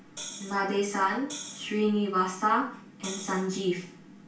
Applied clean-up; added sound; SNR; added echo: none; Hi-hat; 13 dB; reverberation time 0.2 s.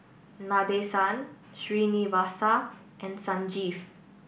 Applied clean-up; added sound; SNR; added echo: none; none; none; none.